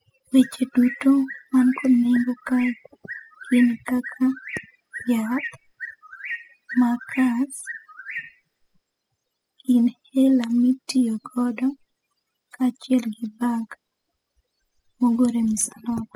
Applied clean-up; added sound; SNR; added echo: classical method spectral subtraction.